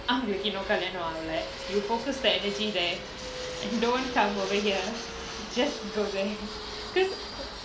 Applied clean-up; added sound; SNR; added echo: none; Fixed-wing aircraft, airplane; 8 dB; reverberation time 0.4 s.